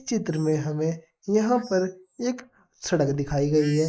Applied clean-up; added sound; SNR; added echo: neural mask model Resemble Enhance denoiser.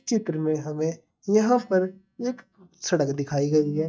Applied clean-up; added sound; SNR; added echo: neural mask model DeepFilterNet 3.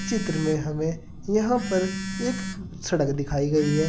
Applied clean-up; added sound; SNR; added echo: none; Telephone; 8 dB; none.